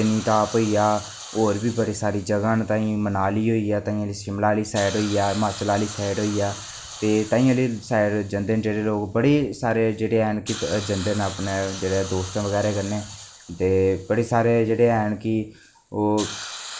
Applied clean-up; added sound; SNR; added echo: none; Hiss; 16 dB; none.